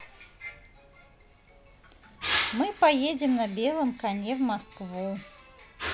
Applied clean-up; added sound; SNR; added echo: none; none; none; none.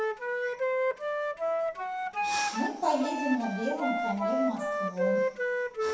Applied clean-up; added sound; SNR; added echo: none; Wind instrument, woodwind instrument; -3 dB; reverberation time 0.7 s.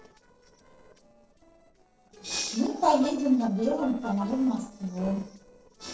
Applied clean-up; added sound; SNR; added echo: neural separator model SepFormer DNS4.